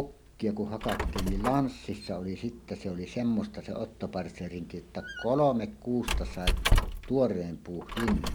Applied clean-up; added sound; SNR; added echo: none; Squeak; 2 dB; none.